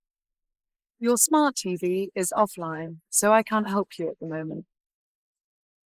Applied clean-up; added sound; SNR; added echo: neural mask model Resemble Enhance denoiser.